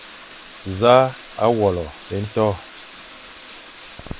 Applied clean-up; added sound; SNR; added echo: none; Bathtub (filling or washing); 18 dB; none.